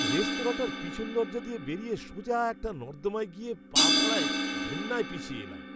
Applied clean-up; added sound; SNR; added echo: none; Crash cymbal; -3 dB; none.